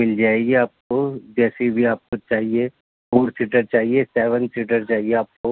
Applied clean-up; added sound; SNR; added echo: none; none; none; none.